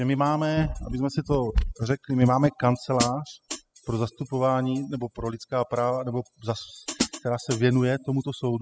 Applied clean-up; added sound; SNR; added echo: classical method spectral subtraction.